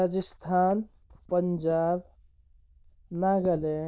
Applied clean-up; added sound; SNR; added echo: neural diffusion model UNIVERSE++.